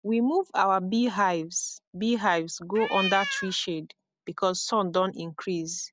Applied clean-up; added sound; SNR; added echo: none; Cat; 5 dB; none.